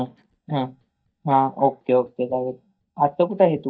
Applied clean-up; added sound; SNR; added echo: neural mask model DeepFilterNet 3.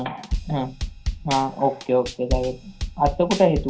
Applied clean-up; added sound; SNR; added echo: none; Drum kit; 6 dB; reverberation time 0.3 s.